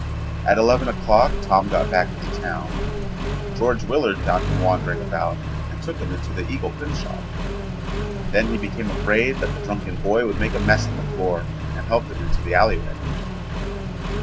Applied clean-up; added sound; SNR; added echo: none; Accelerating, revving, vroom; 3 dB; none.